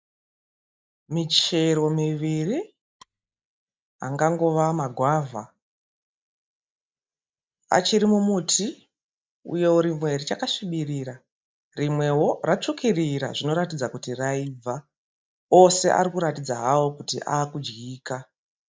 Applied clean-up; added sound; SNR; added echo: neural mask model DeepFilterNet 3.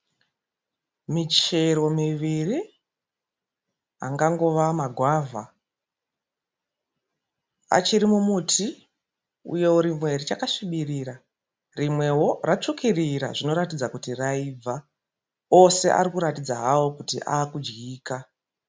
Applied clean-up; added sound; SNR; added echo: none; none; none; none.